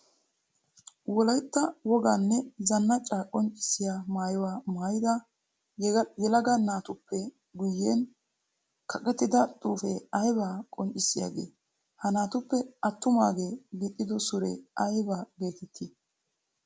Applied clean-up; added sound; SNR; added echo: none; none; none; none.